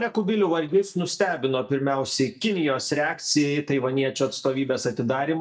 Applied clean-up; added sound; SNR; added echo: neural mask model DeepFilterNet 3.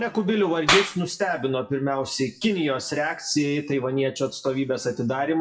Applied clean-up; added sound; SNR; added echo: classical method WPE with log-MMSE.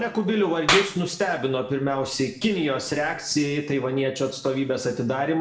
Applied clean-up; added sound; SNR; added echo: none; Clapping; 7 dB; reverberation time 0.6 s.